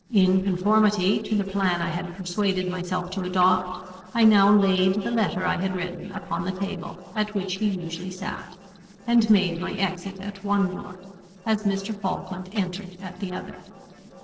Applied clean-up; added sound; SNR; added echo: neural separator model SepFormer DNS4.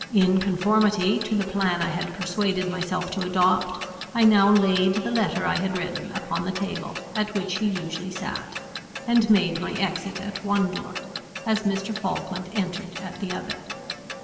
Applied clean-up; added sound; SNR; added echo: none; Clock; 11 dB; reverberation time 2.0 s.